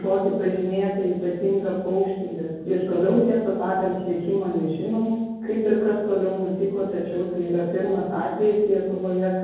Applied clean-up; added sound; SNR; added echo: none; none; none; reverberation time 1.3 s.